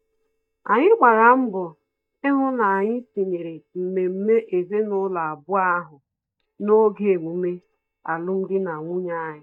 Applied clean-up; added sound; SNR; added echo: neural mask model DeepFilterNet 3.